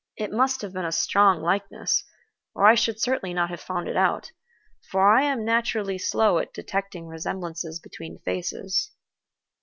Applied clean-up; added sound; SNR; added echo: none; none; none; none.